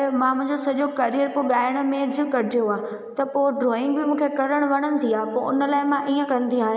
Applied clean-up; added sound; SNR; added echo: none; none; none; none.